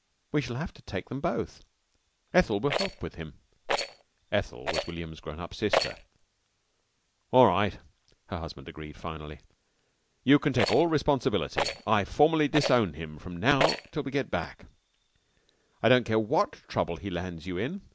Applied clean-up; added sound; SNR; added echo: none; Rattle; 5 dB; none.